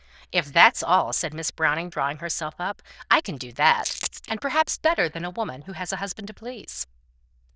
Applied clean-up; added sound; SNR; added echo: neural diffusion model UNIVERSE++.